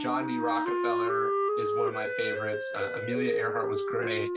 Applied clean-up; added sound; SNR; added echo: none; Wind instrument, woodwind instrument; -2 dB; none.